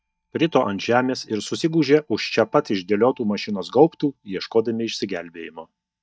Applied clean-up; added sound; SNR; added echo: neural mask model DeepFilterNet 3.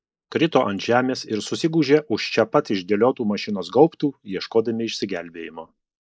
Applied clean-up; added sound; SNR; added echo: neural mask model Resemble Enhance denoiser.